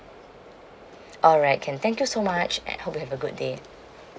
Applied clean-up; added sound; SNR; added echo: none; none; none; none.